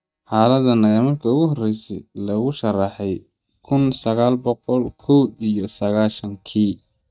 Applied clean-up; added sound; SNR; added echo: neural mask model DeepFilterNet 3.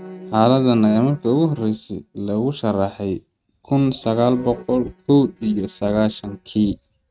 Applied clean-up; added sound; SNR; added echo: neural mask model RNNoise.